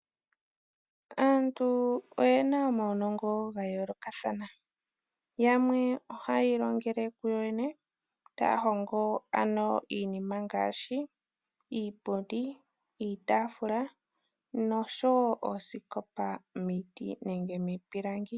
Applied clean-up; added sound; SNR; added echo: none; none; none; none.